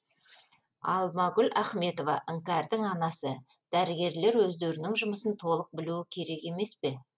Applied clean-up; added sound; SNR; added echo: none; none; none; none.